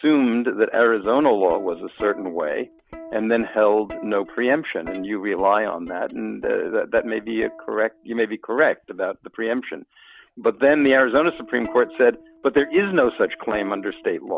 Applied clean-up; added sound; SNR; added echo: none; Plucked string instrument; 20 dB; none.